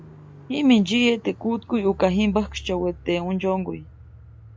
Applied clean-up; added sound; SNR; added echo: none; Car; 19 dB; none.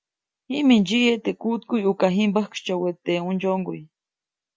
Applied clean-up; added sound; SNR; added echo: none; none; none; none.